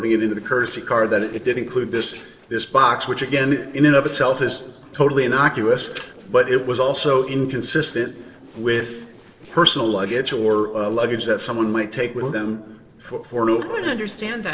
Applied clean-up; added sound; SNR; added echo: neural separator model SepFormer DNS4.